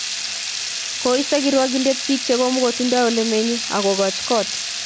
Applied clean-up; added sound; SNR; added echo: none; Water tap, faucet / Liquid; 5 dB; none.